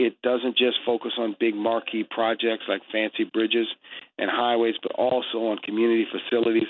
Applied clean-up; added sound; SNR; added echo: none; none; none; none.